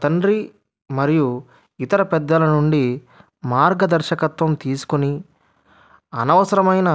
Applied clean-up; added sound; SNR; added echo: none; none; none; none.